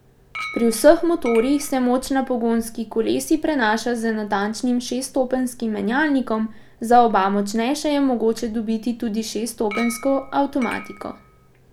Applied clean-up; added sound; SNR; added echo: none; Chink, clink; 16 dB; none.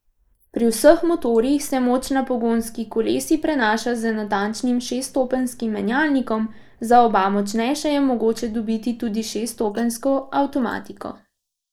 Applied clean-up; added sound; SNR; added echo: neural mask model Resemble Enhance denoiser.